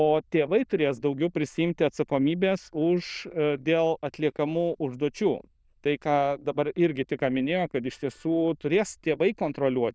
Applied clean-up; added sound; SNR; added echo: neural diffusion model UNIVERSE++.